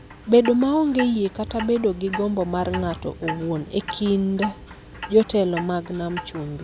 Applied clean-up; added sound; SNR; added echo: none; Clock; 13 dB; none.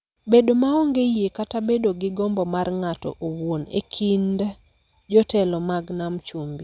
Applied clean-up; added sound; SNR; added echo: none; none; none; none.